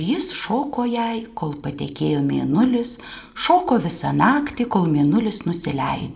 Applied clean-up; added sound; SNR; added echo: none; none; none; reverberation time 0.5 s.